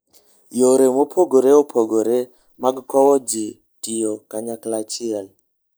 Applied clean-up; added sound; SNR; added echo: neural mask model Resemble Enhance denoiser.